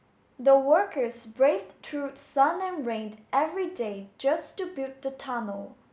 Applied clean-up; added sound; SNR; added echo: none; none; none; none.